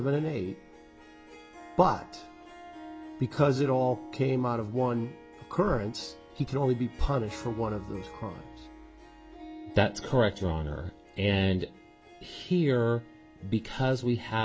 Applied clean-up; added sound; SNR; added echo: none; Harp; 18 dB; none.